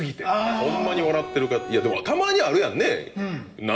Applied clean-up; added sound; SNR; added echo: none; Bowed string instrument; 13 dB; reverberation time 1.3 s.